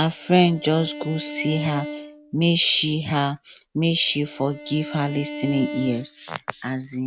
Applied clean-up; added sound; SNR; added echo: neural mask model RNNoise.